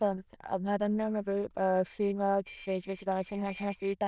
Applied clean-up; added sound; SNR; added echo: neural diffusion model UNIVERSE++.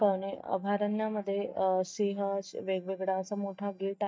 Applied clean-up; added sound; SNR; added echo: neural mask model DeepFilterNet 3.